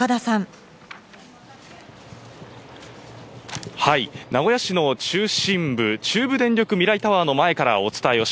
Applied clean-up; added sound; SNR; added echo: none; none; none; none.